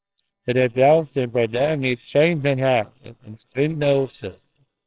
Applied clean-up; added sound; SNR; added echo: neural separator model SepFormer WHAMR!.